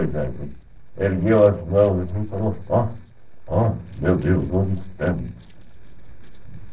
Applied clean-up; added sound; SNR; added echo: neural separator model SepFormer DNS4.